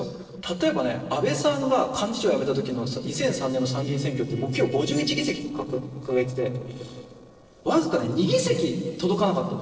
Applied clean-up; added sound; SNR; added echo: neural separator model SepFormer DNS4.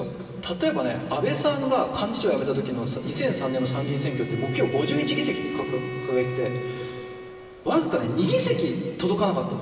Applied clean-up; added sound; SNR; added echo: none; Bowed string instrument; 13 dB; reverberation time 2.6 s.